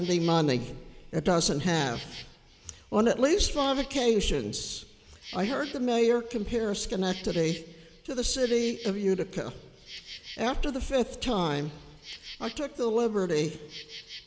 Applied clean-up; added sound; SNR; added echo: none; Insect; 20 dB; none.